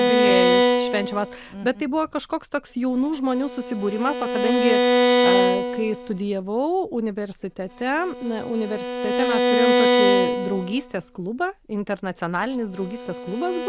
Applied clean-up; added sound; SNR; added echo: none; Bowed string instrument; -3 dB; none.